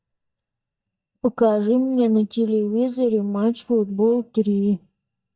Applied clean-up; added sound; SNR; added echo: neural mask model DeepFilterNet 3.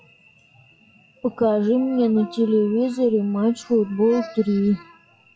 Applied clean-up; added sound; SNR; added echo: classical method WPE with log-MMSE.